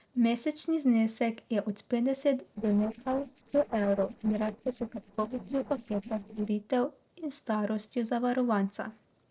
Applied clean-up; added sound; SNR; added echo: neural separator model SepFormer DNS4.